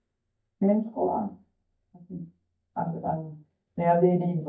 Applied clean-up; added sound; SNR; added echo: neural mask model DeepFilterNet 3.